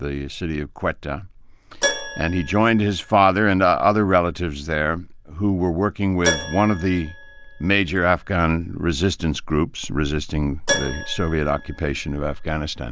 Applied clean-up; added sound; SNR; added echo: none; Keyboard (musical); 12 dB; none.